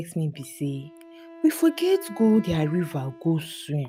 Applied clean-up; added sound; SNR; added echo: none; Wind instrument, woodwind instrument; 19 dB; none.